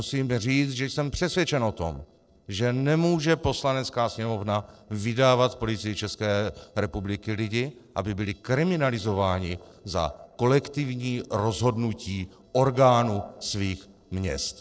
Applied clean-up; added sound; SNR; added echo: neural separator model SepFormer DNS4.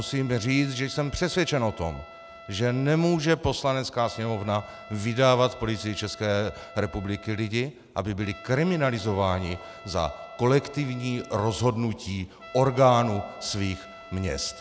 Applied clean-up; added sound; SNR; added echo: none; Trumpet; 20 dB; none.